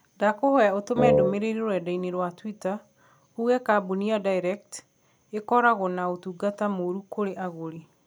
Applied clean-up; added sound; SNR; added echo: none; Wind instrument, woodwind instrument; -4 dB; none.